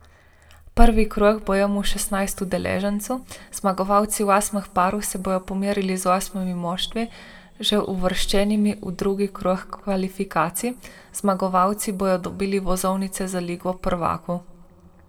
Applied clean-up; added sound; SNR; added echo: none; none; none; reverberation time 1.1 s.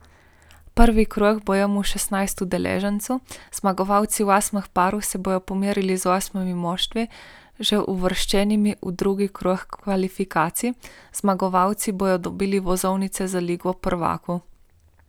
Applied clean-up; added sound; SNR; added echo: none; none; none; none.